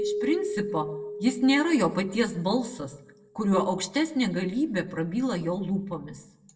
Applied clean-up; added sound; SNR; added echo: none; Keyboard (musical); 10 dB; reverberation time 0.5 s.